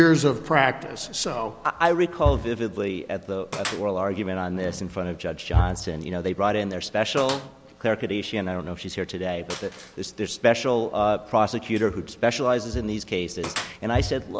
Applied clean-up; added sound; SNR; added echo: none; Fart + Gunshot, gunfire; 18 dB; none.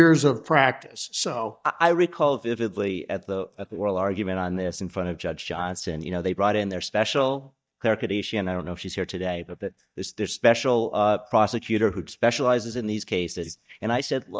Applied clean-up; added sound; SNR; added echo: neural mask model DeepFilterNet 3.